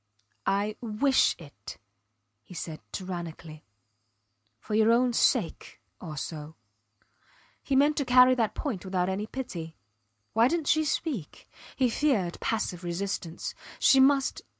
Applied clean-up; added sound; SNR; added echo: none; none; none; none.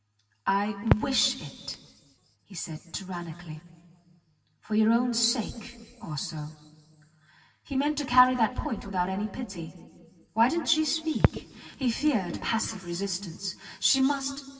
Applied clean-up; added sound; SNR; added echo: none; Crackle; 3 dB; reverberation time 1.9 s.